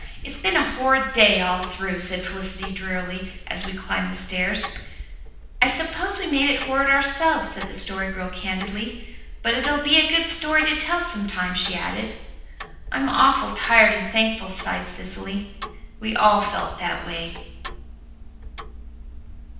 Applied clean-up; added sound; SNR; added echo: none; Tick-tock; 13 dB; reverberation time 0.9 s.